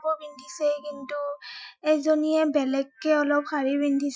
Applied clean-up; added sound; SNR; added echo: classical method Wiener filter.